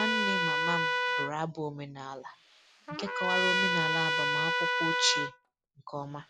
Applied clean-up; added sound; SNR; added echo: none; Trumpet; -5 dB; none.